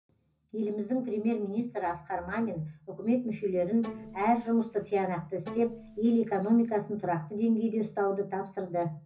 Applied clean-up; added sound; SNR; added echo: none; Bowed string instrument; 16 dB; reverberation time 0.4 s.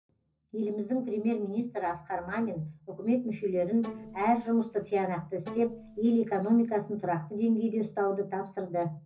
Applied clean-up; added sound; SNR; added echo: neural separator model SepFormer DNS4.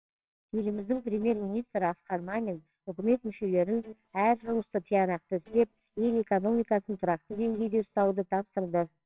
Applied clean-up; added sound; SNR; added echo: neural separator model SepFormer WHAMR!.